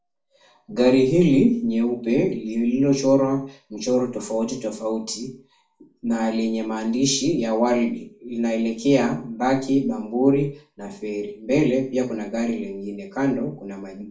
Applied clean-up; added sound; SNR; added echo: none; none; none; reverberation time 0.3 s.